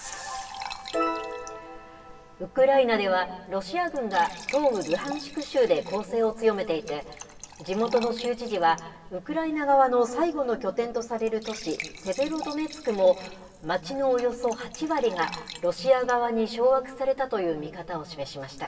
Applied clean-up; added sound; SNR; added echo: none; Fill (with liquid) / Trickle, dribble / Glass; 17 dB; reverberation time 1.3 s.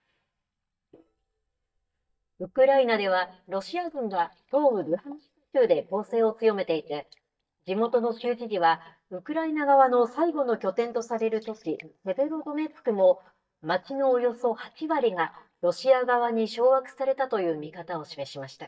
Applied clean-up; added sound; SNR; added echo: neural mask model DeepFilterNet 3.